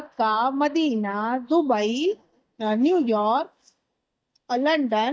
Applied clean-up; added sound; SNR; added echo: neural mask model DeepFilterNet 3.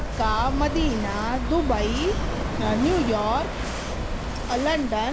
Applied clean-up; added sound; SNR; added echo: none; Walk, footsteps / Waves, surf / Wind; 1 dB; none.